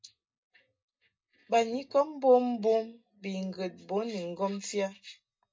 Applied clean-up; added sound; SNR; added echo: neural mask model DeepFilterNet 3.